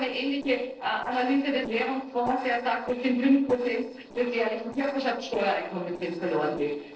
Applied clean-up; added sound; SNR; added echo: neural separator model SepFormer DNS4.